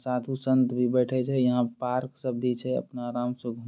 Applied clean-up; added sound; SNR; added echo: none; none; none; none.